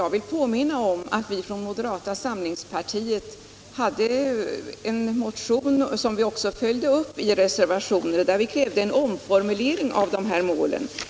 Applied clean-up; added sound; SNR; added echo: none; none; none; none.